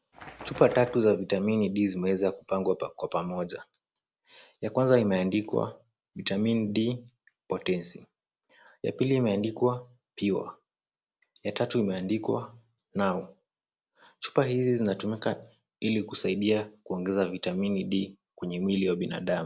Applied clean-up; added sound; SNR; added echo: none; Bird; 14 dB; none.